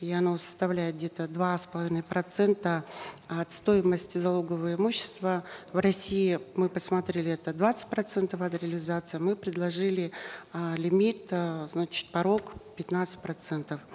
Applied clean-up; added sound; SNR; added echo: none; none; none; none.